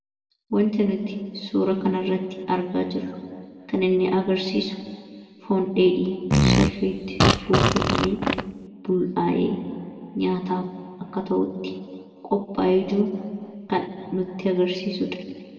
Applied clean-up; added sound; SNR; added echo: none; Fart; -4 dB; reverberation time 1.9 s.